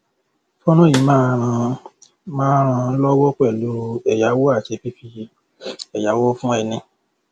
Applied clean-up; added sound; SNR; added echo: none; Snare drum; 11 dB; none.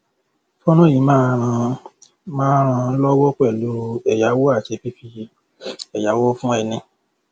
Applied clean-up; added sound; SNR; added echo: none; none; none; none.